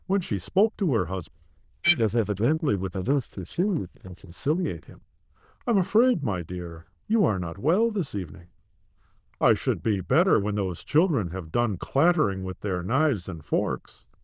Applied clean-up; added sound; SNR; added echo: neural diffusion model UNIVERSE++.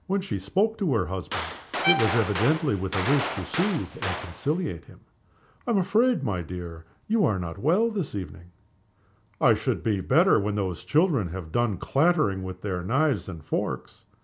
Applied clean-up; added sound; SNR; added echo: none; Gunshot, gunfire + Bowed string instrument; 4 dB; none.